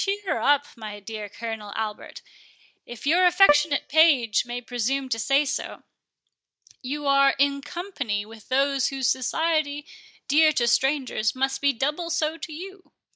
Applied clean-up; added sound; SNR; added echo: neural mask model DeepFilterNet 3.